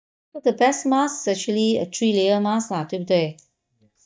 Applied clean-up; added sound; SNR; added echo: neural mask model DeepFilterNet 3.